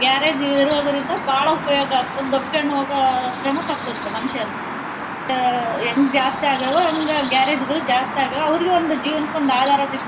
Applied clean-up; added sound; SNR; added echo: none; Chirp, tweet; 8 dB; reverberation time 0.8 s.